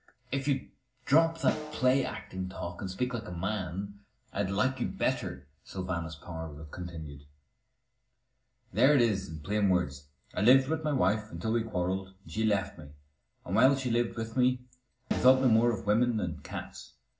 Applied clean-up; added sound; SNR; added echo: none; Snare drum; 7 dB; reverberation time 0.4 s.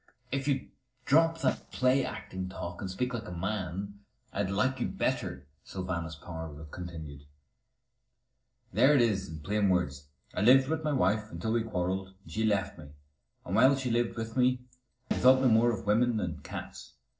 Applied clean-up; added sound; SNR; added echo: neural separator model SepFormer DNS4.